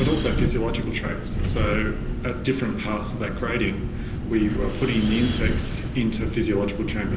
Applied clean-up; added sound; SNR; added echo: none; Wind; 1 dB; reverberation time 0.8 s.